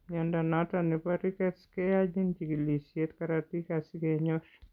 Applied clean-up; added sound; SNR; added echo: none; none; none; none.